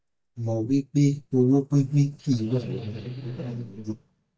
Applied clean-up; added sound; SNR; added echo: neural mask model DeepFilterNet 3.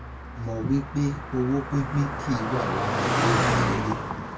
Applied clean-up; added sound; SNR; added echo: none; Car passing by; -1 dB; reverberation time 0.2 s.